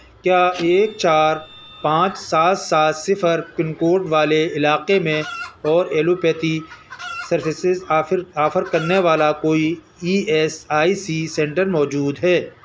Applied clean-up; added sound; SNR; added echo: none; Printer + Chicken, rooster; 17 dB; none.